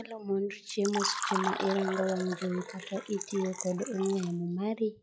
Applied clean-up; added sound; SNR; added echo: classical method log-MMSE.